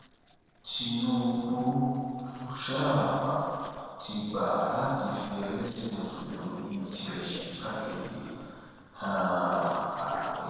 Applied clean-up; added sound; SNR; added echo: neural separator model SepFormer DNS4.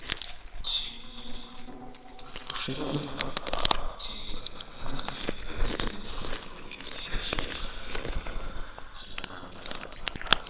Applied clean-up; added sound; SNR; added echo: neural separator model SepFormer WHAMR!.